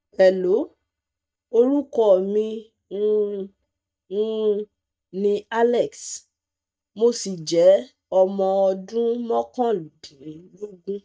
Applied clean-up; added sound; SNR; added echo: neural mask model DeepFilterNet 3.